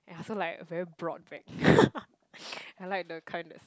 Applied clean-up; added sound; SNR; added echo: none; none; none; none.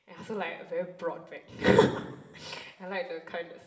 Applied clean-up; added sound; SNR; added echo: none; none; none; reverberation time 1.6 s.